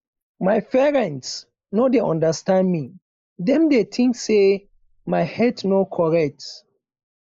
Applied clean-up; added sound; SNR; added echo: neural mask model Resemble Enhance denoiser.